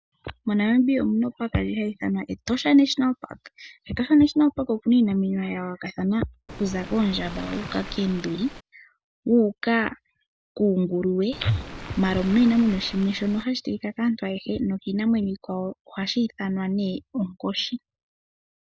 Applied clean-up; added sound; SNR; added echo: none; Waves, surf; 13 dB; none.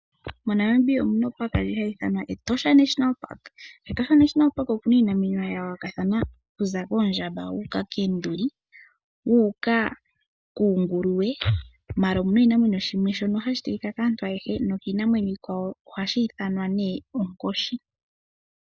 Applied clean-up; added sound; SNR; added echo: none; none; none; none.